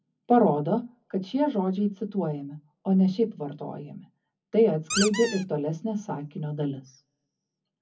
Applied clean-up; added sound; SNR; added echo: none; Squeak; 4 dB; reverberation time 0.3 s.